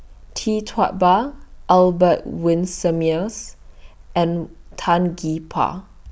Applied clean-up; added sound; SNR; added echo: none; none; none; none.